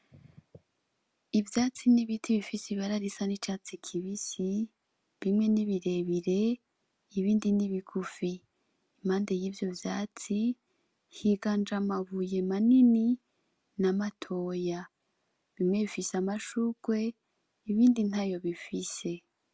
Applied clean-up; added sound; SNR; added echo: none; none; none; none.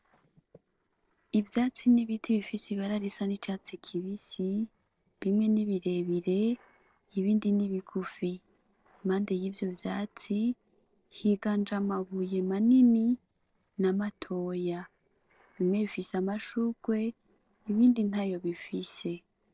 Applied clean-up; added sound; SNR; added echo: neural separator model SepFormer DNS4.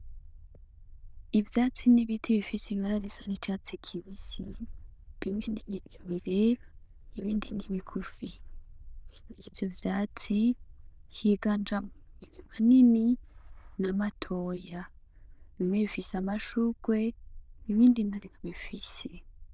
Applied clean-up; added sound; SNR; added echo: neural diffusion model UNIVERSE++.